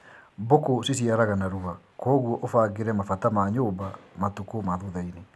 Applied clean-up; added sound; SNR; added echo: none; none; none; none.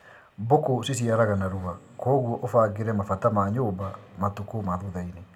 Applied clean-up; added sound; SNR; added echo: none; none; none; reverberation time 1.3 s.